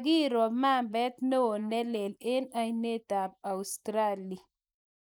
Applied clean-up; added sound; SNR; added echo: neural mask model Resemble Enhance denoiser.